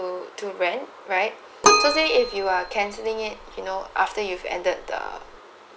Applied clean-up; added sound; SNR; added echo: none; Keyboard (musical); 0 dB; none.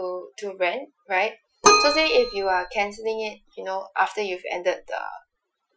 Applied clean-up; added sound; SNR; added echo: classical method Wiener filter.